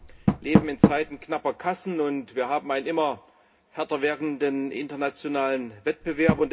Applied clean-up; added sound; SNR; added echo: none; Door; 2 dB; reverberation time 0.3 s.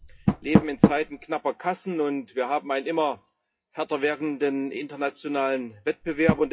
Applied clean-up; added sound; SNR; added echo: classical method WPE with log-MMSE.